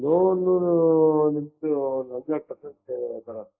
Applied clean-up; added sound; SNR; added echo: neural mask model Resemble Enhance denoiser.